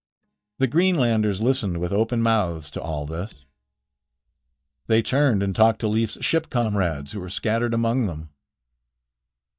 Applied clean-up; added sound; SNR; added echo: neural mask model DeepFilterNet 3.